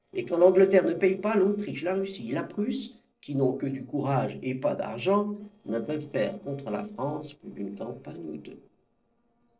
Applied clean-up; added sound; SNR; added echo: neural separator model SepFormer DNS4.